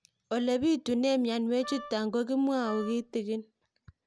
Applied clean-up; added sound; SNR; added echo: none; Wind instrument, woodwind instrument; 15 dB; none.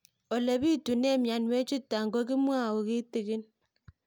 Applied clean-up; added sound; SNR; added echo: none; none; none; none.